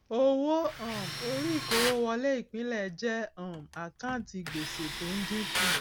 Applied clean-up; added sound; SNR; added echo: none; Tools; 5 dB; none.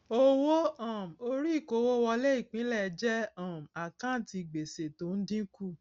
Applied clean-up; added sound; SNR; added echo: none; none; none; none.